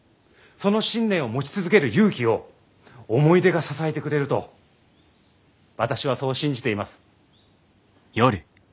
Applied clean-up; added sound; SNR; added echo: none; none; none; none.